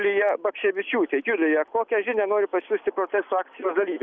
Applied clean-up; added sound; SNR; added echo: none; none; none; none.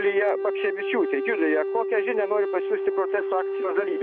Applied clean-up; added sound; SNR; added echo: none; Wind instrument, woodwind instrument; 2 dB; none.